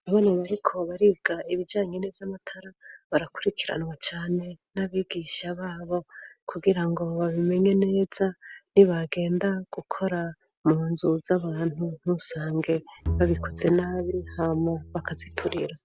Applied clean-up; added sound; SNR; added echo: none; Bowed string instrument; 8 dB; none.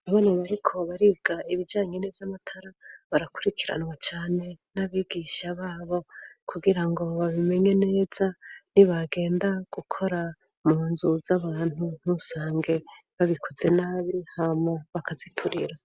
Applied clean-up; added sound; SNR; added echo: none; none; none; none.